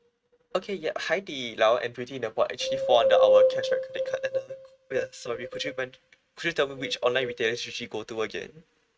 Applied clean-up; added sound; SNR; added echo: neural mask model RNNoise.